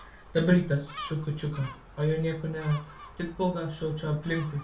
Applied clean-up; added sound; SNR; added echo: none; Gull, seagull; 17 dB; reverberation time 0.3 s.